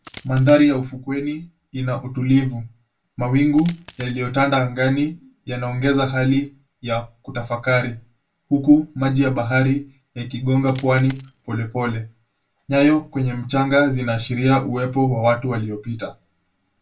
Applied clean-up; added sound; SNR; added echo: none; Coin (dropping); 19 dB; reverberation time 0.2 s.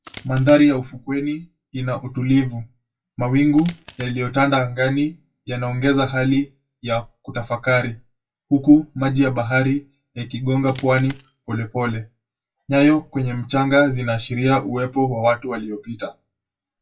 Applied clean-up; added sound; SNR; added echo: classical method WPE with log-MMSE.